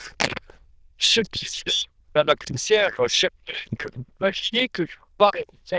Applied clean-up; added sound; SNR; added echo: neural diffusion model UNIVERSE++.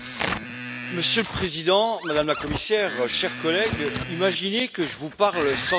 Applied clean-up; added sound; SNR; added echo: none; Tearing + Screech; 7 dB; none.